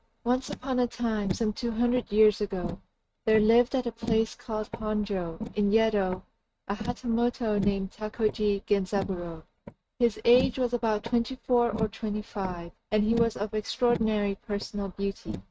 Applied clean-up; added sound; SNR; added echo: neural mask model RNNoise.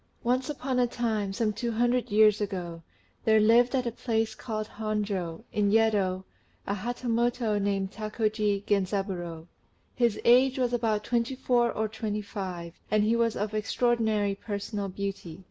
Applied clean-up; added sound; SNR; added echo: none; none; none; none.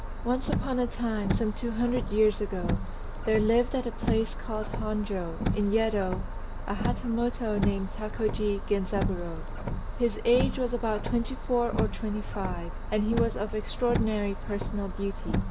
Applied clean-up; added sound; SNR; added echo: none; Car; 2 dB; none.